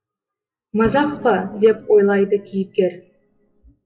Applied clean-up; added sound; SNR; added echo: classical method WPE with log-MMSE.